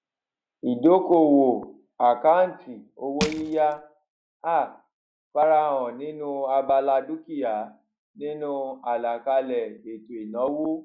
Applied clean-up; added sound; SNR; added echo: none; Crushing; 7 dB; none.